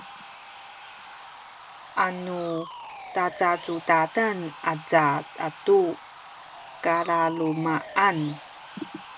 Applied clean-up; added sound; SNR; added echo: none; Sawing; 15 dB; none.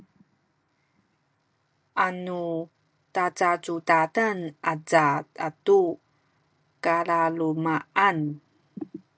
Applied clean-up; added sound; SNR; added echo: none; none; none; none.